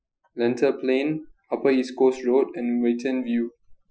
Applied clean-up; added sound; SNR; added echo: classical method Wiener filter.